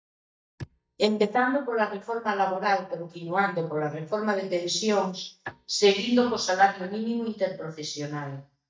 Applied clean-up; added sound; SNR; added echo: neural mask model DeepFilterNet 3.